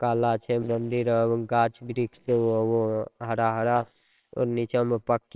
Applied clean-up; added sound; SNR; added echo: neural separator model SepFormer WHAMR!.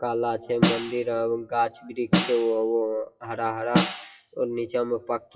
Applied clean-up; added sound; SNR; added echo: classical method WPE with log-MMSE.